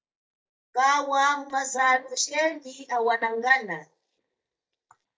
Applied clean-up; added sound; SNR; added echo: neural mask model DeepFilterNet 3.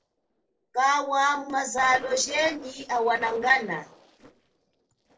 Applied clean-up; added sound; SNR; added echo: neural separator model SepFormer DNS4.